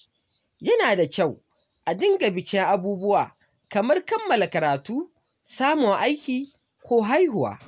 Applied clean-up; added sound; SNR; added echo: none; none; none; none.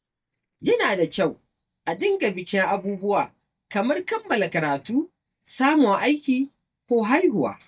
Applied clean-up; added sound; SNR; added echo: neural mask model DeepFilterNet 3.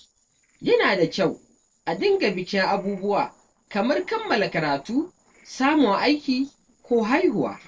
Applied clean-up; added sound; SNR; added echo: neural separator model SepFormer DNS4.